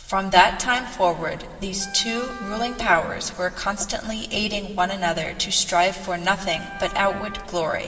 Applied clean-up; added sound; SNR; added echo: none; Wind instrument, woodwind instrument; 14 dB; reverberation time 2.4 s.